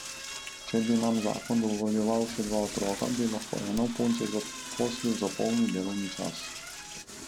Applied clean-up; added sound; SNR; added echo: none; Toilet flush / Door; 10 dB; none.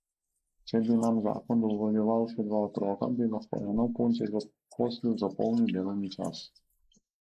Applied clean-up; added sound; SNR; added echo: neural mask model Resemble Enhance denoiser.